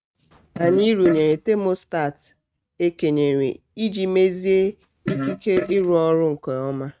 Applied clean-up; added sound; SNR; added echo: neural mask model RNNoise.